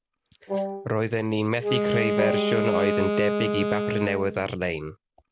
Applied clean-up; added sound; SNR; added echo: none; Wind instrument, woodwind instrument + Wind instrument, woodwind instrument; 0 dB; none.